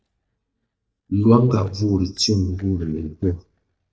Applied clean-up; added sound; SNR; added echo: neural mask model DeepFilterNet 3.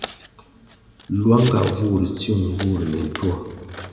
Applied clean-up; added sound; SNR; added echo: none; Scissors; 14 dB; reverberation time 2.0 s.